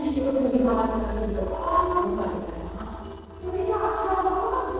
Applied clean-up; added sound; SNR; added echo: neural separator model SepFormer DNS4.